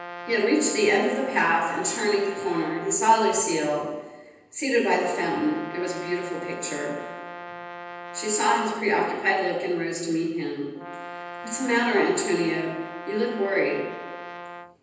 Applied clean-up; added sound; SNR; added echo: none; Brass instrument; 13 dB; reverberation time 1.1 s.